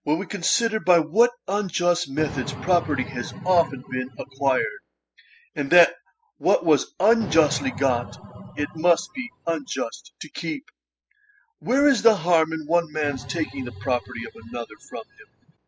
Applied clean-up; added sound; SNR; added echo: classical method spectral subtraction.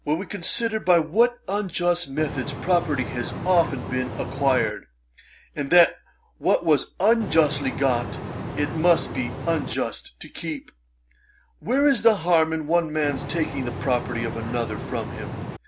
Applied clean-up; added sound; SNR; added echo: none; Boat, Water vehicle; 7 dB; none.